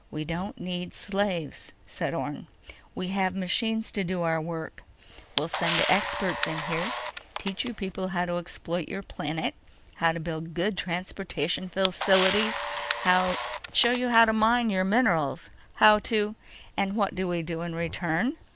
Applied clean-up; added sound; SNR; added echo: none; Camera; 2 dB; none.